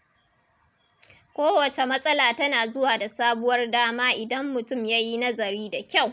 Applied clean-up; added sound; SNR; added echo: none; none; none; none.